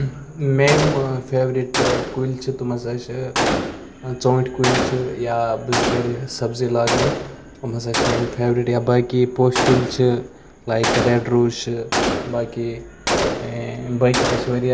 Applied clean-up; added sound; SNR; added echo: none; Gunshot, gunfire; 4 dB; none.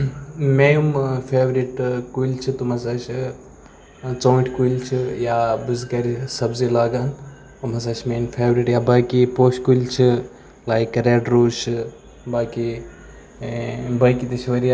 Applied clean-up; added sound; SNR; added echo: none; none; none; none.